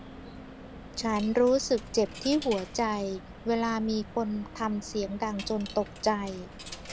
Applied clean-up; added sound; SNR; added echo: none; Coin (dropping); 14 dB; none.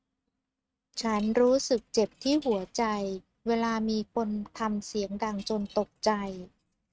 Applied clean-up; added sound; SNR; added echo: neural mask model RNNoise.